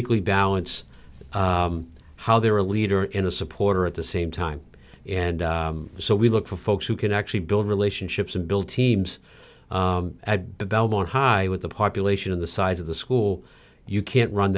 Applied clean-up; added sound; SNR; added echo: none; none; none; none.